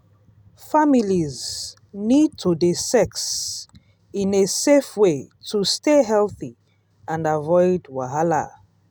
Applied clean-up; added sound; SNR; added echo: none; none; none; none.